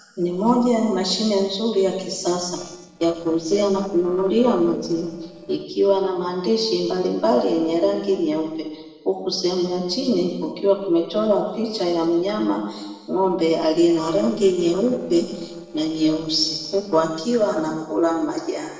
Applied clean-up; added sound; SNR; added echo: neural separator model SepFormer DNS4.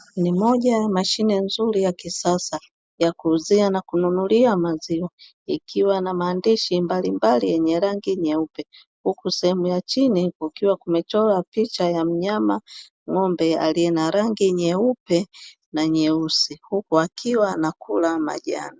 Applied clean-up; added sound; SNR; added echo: none; none; none; none.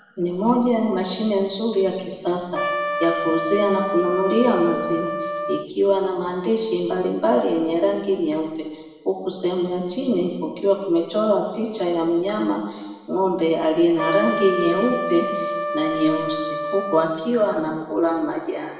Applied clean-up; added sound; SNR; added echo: none; Trumpet; 5 dB; reverberation time 1.1 s.